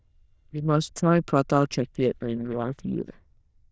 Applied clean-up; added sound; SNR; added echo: neural diffusion model UNIVERSE++.